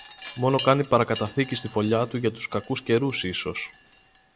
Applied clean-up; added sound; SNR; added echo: none; Wind chime; 18 dB; none.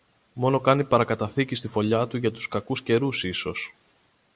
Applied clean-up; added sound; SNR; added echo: none; none; none; none.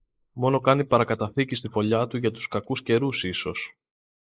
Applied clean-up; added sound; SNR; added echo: neural mask model Resemble Enhance denoiser.